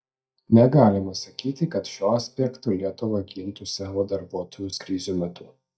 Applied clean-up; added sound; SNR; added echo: neural mask model DeepFilterNet 3.